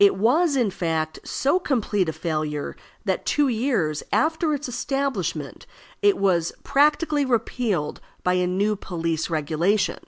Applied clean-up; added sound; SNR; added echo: none; none; none; none.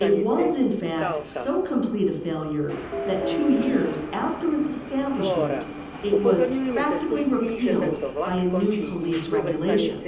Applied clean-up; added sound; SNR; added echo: none; Subway, metro, underground; 4 dB; reverberation time 0.9 s.